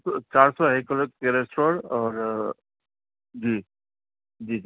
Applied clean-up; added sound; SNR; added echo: none; none; none; none.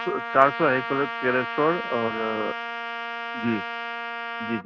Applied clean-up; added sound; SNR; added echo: none; Trumpet; 6 dB; none.